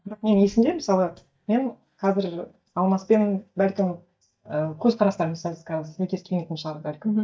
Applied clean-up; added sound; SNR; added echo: neural mask model DeepFilterNet 3.